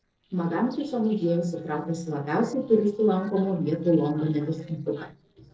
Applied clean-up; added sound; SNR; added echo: neural separator model SepFormer DNS4.